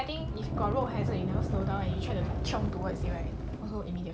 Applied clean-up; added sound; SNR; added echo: none; Sliding door; -3 dB; none.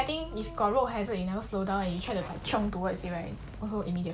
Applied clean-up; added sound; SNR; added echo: none; none; none; none.